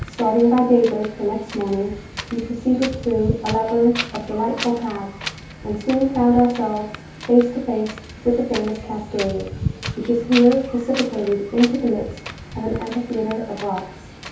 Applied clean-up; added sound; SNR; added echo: none; Wind; 11 dB; reverberation time 0.6 s.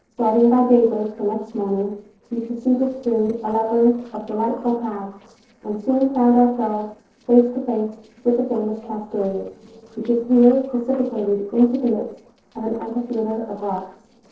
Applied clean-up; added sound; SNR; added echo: neural separator model SepFormer DNS4.